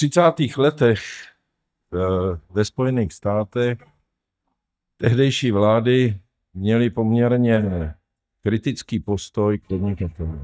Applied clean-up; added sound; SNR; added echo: neural mask model DeepFilterNet 3.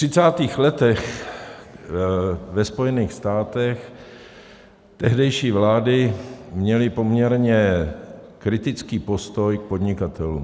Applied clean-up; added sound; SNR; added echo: none; none; none; none.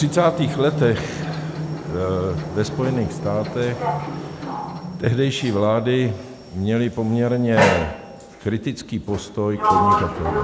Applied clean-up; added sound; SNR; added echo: none; Sliding door; 3 dB; none.